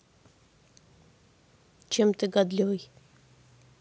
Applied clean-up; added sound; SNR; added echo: none; none; none; none.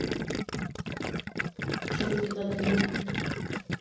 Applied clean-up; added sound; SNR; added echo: none; Gurgling; -4 dB; reverberation time 1.3 s.